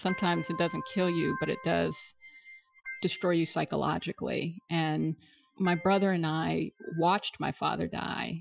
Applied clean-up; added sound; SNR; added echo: classical method Wiener filter.